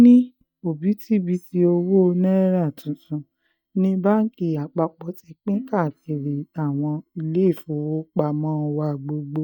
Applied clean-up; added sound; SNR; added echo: neural mask model DeepFilterNet 3.